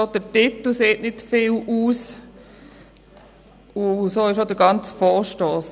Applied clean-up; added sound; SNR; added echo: none; none; none; none.